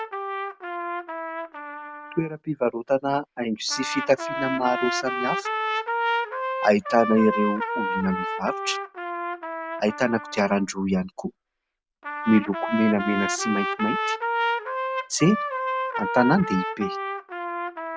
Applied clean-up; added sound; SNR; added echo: none; Trumpet; 3 dB; none.